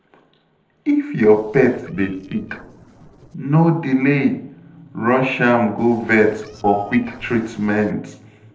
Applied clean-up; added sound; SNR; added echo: neural separator model SepFormer DNS4.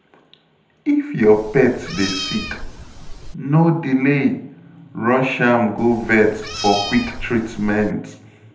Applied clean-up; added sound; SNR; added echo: none; Meow; 11 dB; reverberation time 0.8 s.